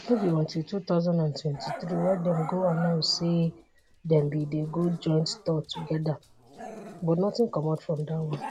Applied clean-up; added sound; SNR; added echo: none; Growling; 15 dB; none.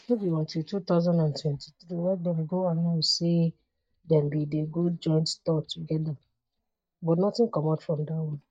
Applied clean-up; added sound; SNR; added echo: neural mask model DeepFilterNet 3.